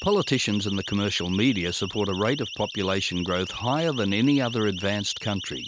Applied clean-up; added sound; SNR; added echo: none; Siren; 11 dB; none.